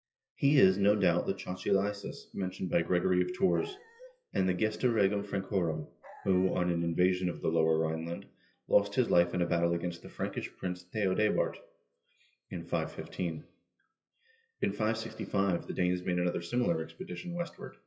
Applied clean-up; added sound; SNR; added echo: classical method WPE with log-MMSE.